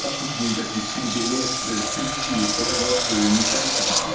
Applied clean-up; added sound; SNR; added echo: none; Engine; -1 dB; reverberation time 0.6 s.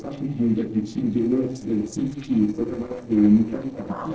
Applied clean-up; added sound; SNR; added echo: neural separator model SepFormer DNS4.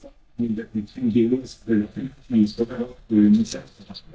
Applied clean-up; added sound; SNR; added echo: neural mask model DeepFilterNet 3.